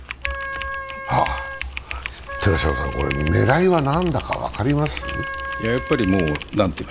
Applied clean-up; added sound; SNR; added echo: none; Typing + Wind instrument, woodwind instrument; 8 dB; none.